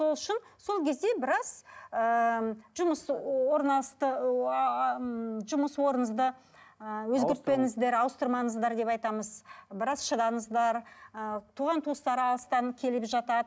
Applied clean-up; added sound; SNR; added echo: none; none; none; none.